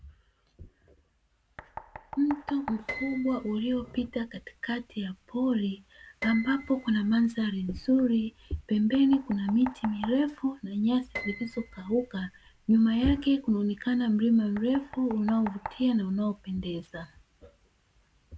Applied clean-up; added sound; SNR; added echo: none; Piano + Knock; 16 dB; none.